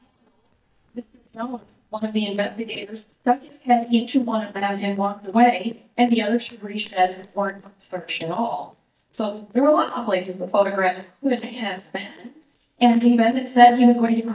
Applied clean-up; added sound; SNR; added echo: neural mask model DeepFilterNet 3.